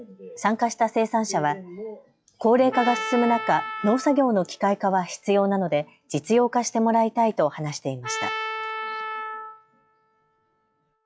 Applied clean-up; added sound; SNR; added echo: classical method log-MMSE.